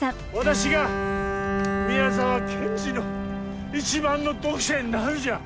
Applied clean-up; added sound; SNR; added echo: none; Bowed string instrument; 3 dB; none.